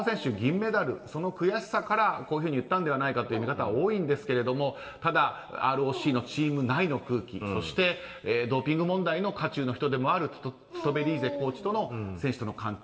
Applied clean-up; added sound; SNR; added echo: none; Dog; 17 dB; reverberation time 1.7 s.